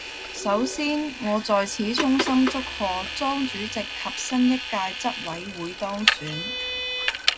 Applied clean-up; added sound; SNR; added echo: none; Vehicle; 4 dB; none.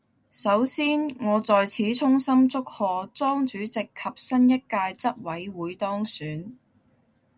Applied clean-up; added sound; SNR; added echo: none; none; none; none.